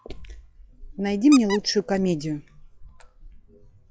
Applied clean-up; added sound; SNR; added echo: classical method log-MMSE.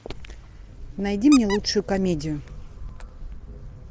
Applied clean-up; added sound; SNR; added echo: none; Squeak; 13 dB; none.